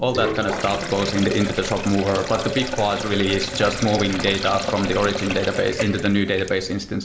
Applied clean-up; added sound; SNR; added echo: none; Sink (filling or washing); 7 dB; none.